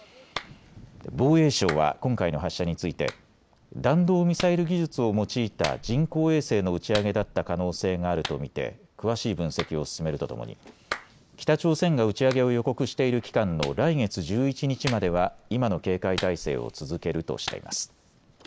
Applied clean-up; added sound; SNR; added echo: none; Clapping; 16 dB; none.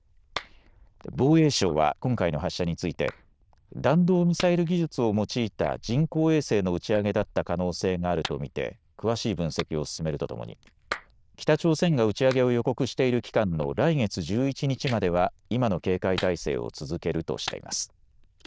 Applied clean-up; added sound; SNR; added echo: neural diffusion model UNIVERSE++.